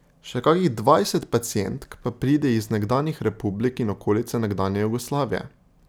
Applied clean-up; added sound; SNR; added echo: none; none; none; none.